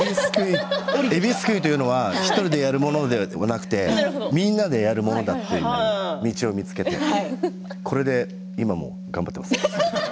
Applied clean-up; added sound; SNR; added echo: none; Organ; 12 dB; none.